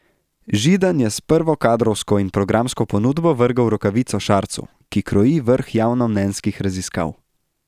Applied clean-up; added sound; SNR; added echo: none; none; none; none.